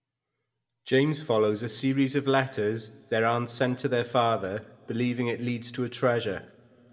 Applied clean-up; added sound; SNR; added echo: none; none; none; reverberation time 0.9 s.